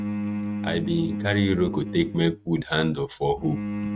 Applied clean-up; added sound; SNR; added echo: neural mask model RNNoise.